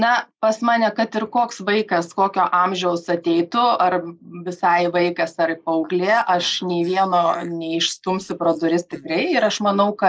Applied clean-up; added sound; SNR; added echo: neural mask model Resemble Enhance denoiser.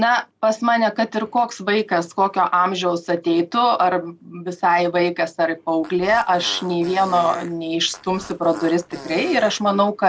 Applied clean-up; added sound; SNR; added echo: none; Fart; 18 dB; none.